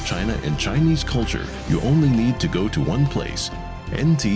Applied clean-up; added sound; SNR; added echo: none; none; none; none.